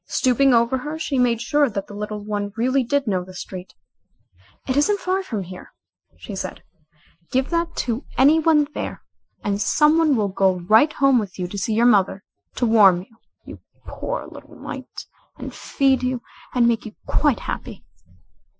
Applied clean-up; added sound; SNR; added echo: classical method Wiener filter.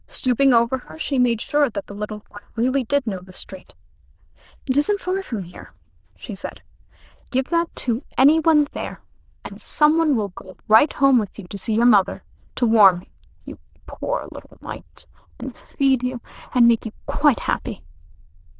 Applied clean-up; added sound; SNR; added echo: neural diffusion model UNIVERSE++.